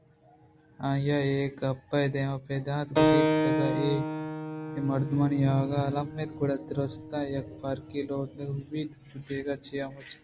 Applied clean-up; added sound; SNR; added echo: none; Keyboard (musical); 3 dB; none.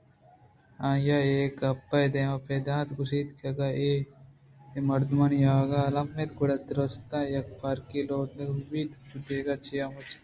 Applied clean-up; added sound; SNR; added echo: none; none; none; none.